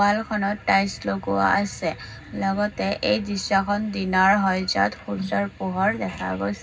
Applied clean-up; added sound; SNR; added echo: none; none; none; reverberation time 0.4 s.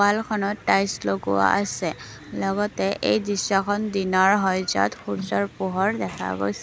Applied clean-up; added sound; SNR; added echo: none; none; none; none.